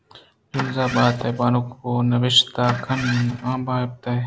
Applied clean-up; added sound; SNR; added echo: none; Engine starting; 11 dB; none.